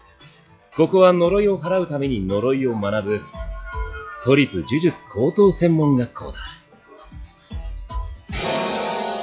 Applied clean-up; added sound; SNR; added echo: classical method log-MMSE.